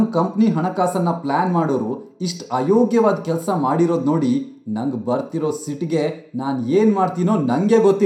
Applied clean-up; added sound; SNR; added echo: none; none; none; reverberation time 0.4 s.